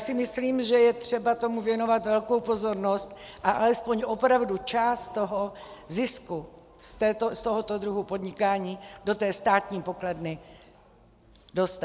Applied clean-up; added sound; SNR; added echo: none; none; none; none.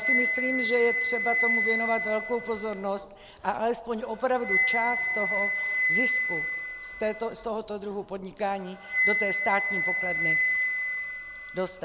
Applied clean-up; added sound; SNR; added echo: none; Wind instrument, woodwind instrument; -2 dB; none.